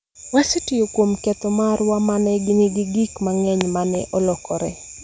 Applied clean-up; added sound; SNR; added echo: none; none; none; none.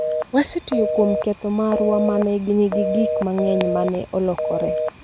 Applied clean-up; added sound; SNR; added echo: none; Telephone; 3 dB; none.